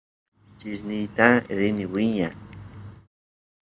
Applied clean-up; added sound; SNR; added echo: none; Bird; 16 dB; none.